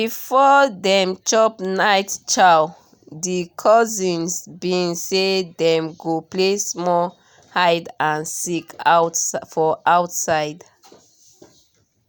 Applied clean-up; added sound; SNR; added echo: none; none; none; none.